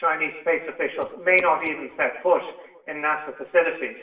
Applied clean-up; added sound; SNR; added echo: neural separator model SepFormer DNS4.